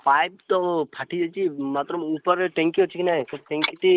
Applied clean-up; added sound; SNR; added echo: neural mask model Resemble Enhance denoiser.